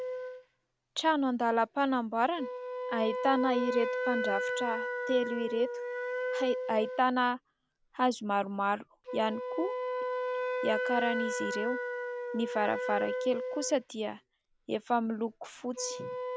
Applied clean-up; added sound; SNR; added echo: none; Wind instrument, woodwind instrument; 4 dB; none.